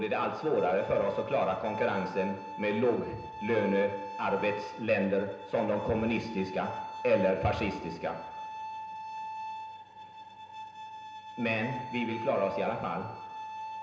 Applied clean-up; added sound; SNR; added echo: none; Bowed string instrument; 10 dB; reverberation time 0.9 s.